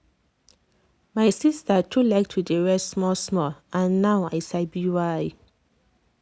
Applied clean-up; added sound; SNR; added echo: none; none; none; none.